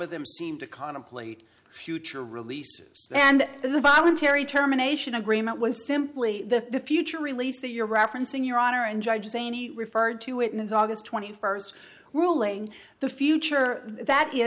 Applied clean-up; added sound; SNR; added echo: none; none; none; none.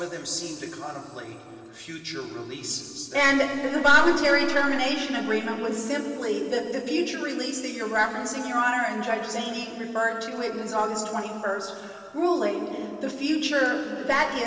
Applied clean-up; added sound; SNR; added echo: none; none; none; reverberation time 2.6 s.